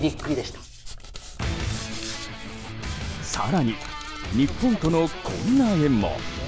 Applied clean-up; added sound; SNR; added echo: none; Hands; 12 dB; none.